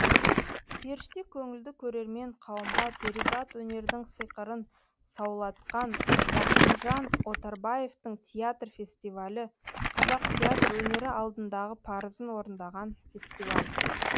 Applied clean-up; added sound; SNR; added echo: none; Crumpling, crinkling; -5 dB; none.